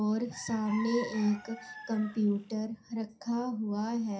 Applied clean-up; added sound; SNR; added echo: none; Chicken, rooster; 14 dB; reverberation time 0.3 s.